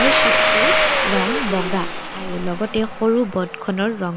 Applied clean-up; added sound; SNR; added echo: none; Domestic sounds, home sounds; -3 dB; none.